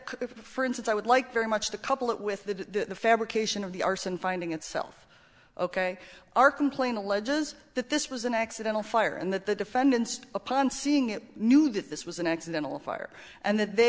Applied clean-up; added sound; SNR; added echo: none; none; none; none.